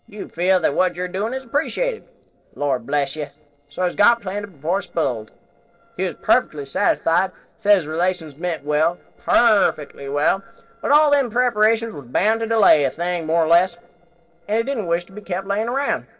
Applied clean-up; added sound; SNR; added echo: neural separator model SepFormer DNS4.